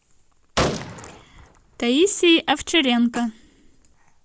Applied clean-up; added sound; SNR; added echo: none; Gunshot, gunfire; 8 dB; none.